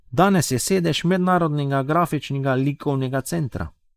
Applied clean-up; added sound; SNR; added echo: neural mask model Resemble Enhance denoiser.